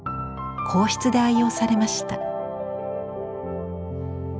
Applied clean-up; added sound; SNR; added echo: none; none; none; none.